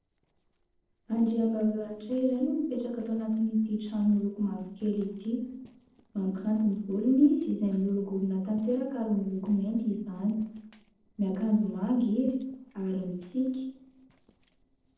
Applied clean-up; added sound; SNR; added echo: neural separator model SepFormer DNS4.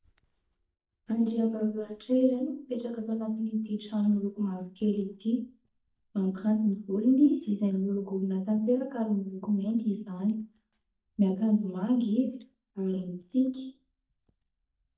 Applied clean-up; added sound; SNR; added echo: neural mask model DeepFilterNet 3.